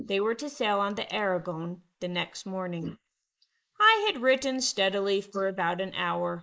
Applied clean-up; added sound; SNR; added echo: neural mask model Resemble Enhance denoiser.